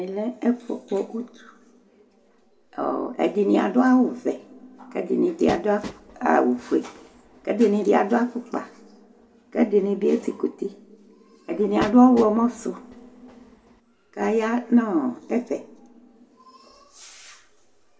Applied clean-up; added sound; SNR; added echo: none; Train; 14 dB; reverberation time 1.4 s.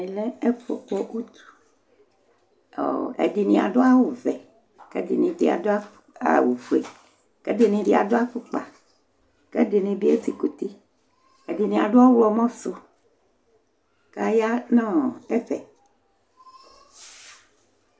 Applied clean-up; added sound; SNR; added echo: none; none; none; none.